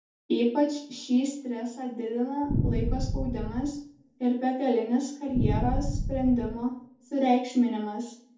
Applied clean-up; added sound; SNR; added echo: none; Boom; 1 dB; reverberation time 0.6 s.